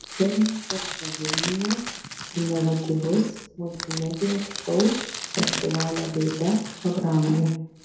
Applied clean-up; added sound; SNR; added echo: none; Crushing; 8 dB; reverberation time 2.6 s.